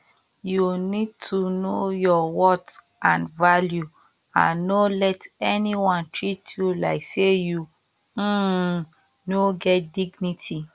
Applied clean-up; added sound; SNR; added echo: none; none; none; none.